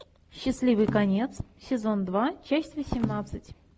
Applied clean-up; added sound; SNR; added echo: none; Percussion; 10 dB; none.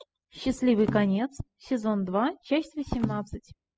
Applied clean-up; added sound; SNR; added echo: classical method spectral subtraction.